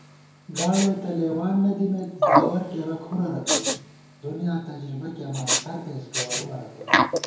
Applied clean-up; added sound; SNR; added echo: none; Respiratory sounds; -1 dB; reverberation time 2.1 s.